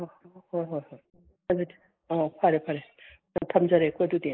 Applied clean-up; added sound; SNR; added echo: neural mask model Resemble Enhance denoiser.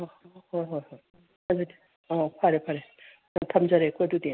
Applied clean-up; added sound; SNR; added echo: none; none; none; none.